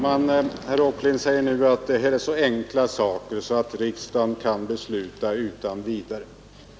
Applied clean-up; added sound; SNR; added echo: none; none; none; none.